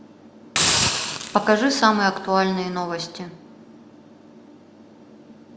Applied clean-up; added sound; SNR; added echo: none; Hiss; 1 dB; none.